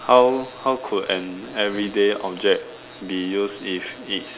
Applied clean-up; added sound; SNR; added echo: none; none; none; none.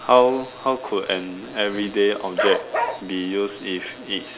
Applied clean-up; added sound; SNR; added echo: none; Bark; 4 dB; none.